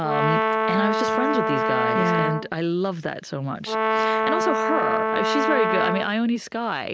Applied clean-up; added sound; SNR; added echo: none; Brass instrument; -3 dB; none.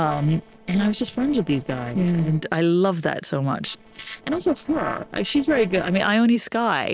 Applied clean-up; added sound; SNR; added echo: neural separator model SepFormer DNS4.